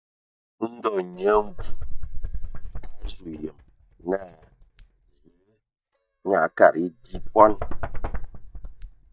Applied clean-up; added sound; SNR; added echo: neural mask model DeepFilterNet 3.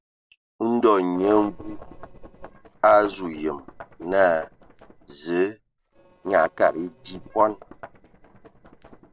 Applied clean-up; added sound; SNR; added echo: neural separator model SepFormer DNS4.